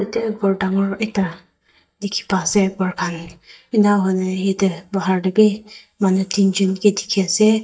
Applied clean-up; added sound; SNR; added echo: neural mask model DeepFilterNet 3.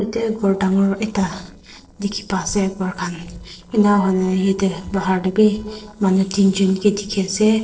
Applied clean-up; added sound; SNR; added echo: neural separator model SepFormer DNS4.